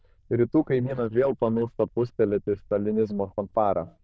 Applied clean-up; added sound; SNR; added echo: neural diffusion model UNIVERSE++.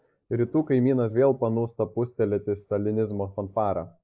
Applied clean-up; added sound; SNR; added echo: neural mask model Resemble Enhance denoiser.